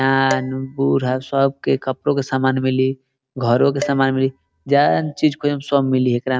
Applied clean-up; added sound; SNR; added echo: none; Dishes, pots, and pans; 17 dB; none.